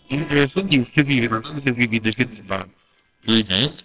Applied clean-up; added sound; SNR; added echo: neural separator model SepFormer WHAMR!.